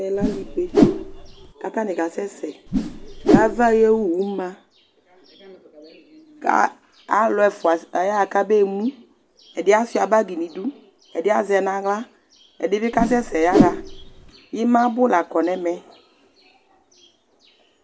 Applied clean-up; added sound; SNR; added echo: none; Whoosh, swoosh, swish; -1 dB; none.